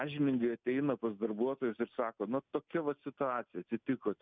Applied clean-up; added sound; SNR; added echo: none; none; none; none.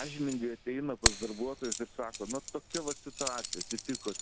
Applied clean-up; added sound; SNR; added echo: none; Keys jangling; 0 dB; none.